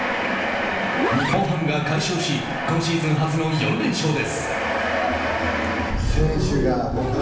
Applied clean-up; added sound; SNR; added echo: none; Zipper (clothing); 11 dB; reverberation time 0.9 s.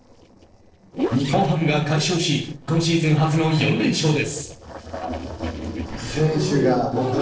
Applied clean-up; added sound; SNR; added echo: neural separator model SepFormer DNS4.